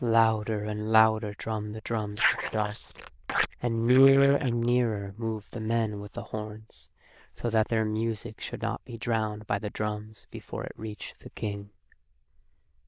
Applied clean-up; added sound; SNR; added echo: neural diffusion model UNIVERSE++.